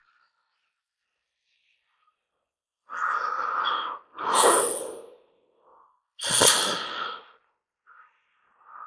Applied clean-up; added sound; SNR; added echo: neural mask model Resemble Enhance denoiser.